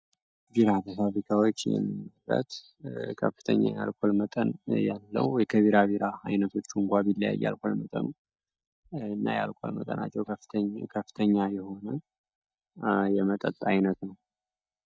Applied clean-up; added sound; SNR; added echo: neural mask model DeepFilterNet 3.